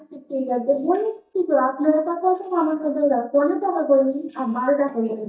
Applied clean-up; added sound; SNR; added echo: neural mask model DeepFilterNet 3.